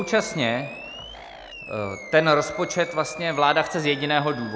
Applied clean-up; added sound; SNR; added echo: none; Animal; 16 dB; none.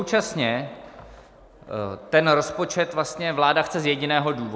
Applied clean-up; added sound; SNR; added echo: none; none; none; none.